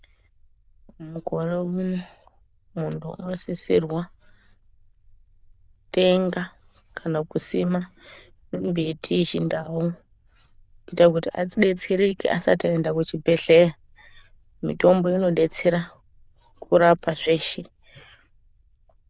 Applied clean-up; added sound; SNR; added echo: neural diffusion model UNIVERSE++.